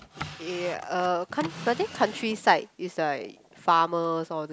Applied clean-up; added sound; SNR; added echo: none; Drawer open or close; 16 dB; none.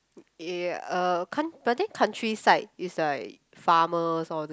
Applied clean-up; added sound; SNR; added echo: none; none; none; none.